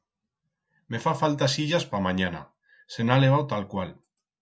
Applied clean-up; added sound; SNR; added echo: none; none; none; none.